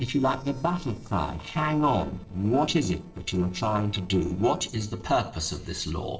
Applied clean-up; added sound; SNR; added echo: neural separator model SepFormer DNS4.